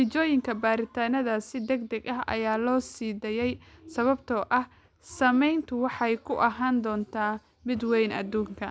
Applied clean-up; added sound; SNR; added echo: none; none; none; none.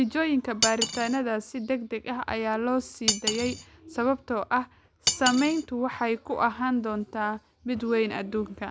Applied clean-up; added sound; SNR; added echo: none; Cutlery, silverware; 6 dB; none.